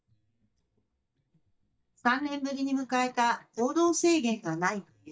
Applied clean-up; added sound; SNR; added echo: neural mask model DeepFilterNet 3.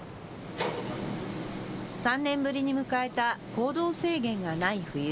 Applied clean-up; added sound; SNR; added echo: none; none; none; none.